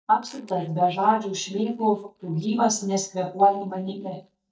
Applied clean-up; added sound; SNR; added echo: neural mask model DeepFilterNet 3.